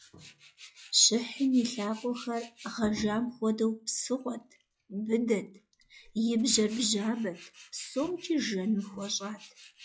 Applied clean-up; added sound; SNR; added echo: classical method log-MMSE.